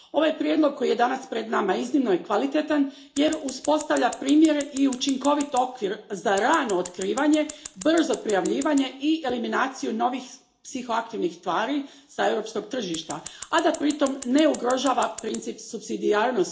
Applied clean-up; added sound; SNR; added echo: none; Scissors; 16 dB; reverberation time 0.4 s.